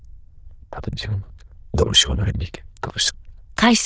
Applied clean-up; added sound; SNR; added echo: neural diffusion model UNIVERSE++.